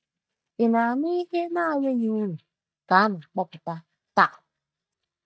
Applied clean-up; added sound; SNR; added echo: neural mask model DeepFilterNet 3.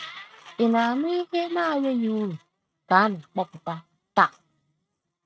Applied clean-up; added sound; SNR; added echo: neural mask model RNNoise.